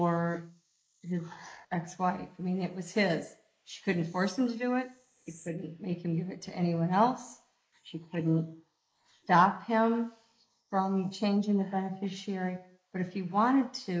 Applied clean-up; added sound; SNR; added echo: neural mask model Resemble Enhance denoiser.